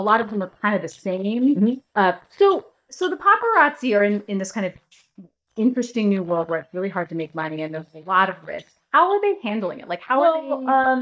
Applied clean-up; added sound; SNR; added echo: neural mask model DeepFilterNet 3.